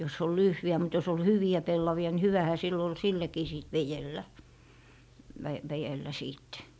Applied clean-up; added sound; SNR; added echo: none; none; none; none.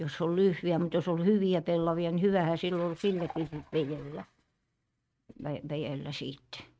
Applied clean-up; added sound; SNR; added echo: neural mask model RNNoise.